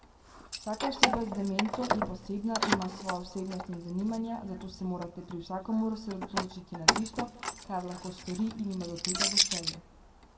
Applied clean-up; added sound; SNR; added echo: none; Keys jangling; -1 dB; reverberation time 1.5 s.